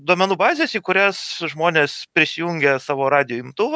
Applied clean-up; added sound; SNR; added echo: none; none; none; none.